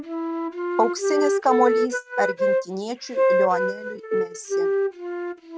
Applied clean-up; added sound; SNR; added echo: neural mask model RNNoise.